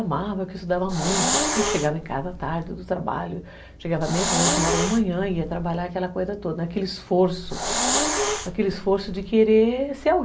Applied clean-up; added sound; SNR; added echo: none; Hiss; 2 dB; none.